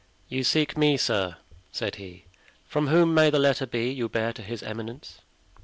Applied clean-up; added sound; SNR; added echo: none; none; none; none.